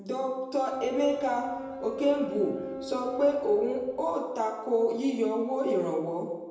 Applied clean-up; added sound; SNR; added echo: none; Boat, Water vehicle; 11 dB; reverberation time 0.9 s.